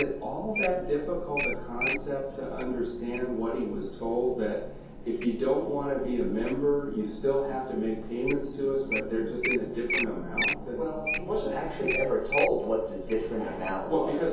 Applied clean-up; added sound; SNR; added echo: none; Wild animals; 7 dB; reverberation time 0.7 s.